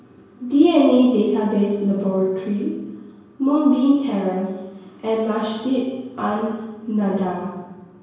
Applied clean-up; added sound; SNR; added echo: none; none; none; reverberation time 1.0 s.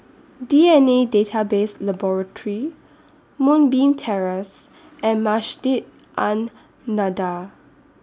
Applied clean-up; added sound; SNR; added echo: none; none; none; none.